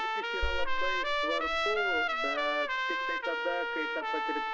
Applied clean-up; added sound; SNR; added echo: none; Trumpet; -4 dB; reverberation time 0.5 s.